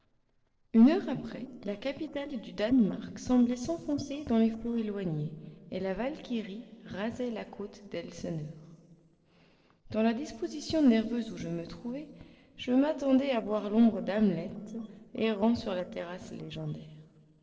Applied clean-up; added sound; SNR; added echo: neural separator model SepFormer DNS4.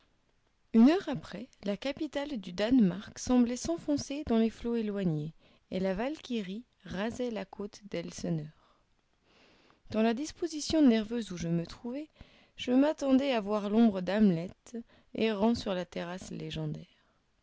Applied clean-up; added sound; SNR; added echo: none; none; none; none.